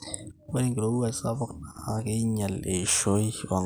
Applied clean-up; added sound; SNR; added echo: none; none; none; none.